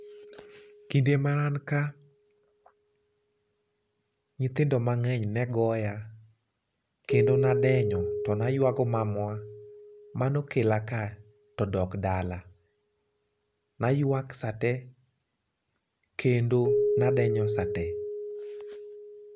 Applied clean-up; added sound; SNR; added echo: none; Keyboard (musical); 5 dB; none.